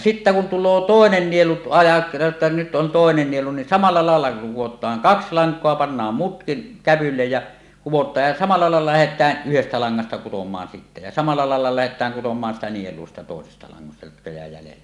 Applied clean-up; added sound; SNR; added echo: none; none; none; none.